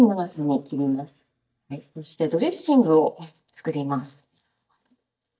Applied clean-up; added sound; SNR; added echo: neural mask model DeepFilterNet 3.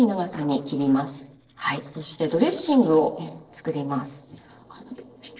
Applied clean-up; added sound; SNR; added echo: neural separator model SepFormer DNS4.